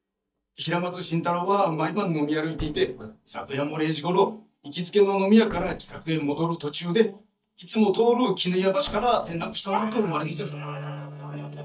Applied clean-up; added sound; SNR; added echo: neural mask model DeepFilterNet 3.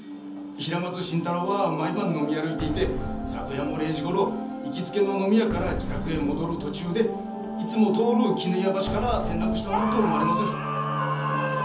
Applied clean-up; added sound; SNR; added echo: none; Boom; 11 dB; reverberation time 0.7 s.